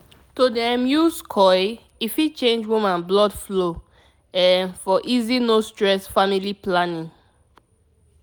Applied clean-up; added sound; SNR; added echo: none; none; none; none.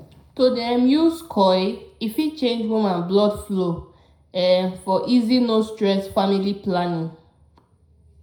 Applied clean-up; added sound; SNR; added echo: none; none; none; reverberation time 0.4 s.